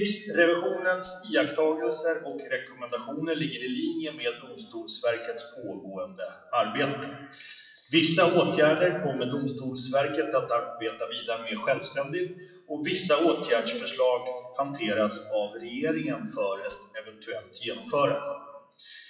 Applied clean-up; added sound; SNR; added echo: classical method WPE with log-MMSE.